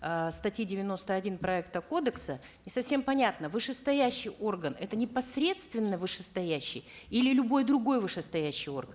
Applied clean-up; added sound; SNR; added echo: none; none; none; none.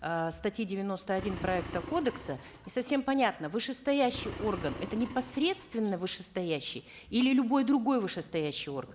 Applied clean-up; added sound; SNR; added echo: none; Engine; 12 dB; none.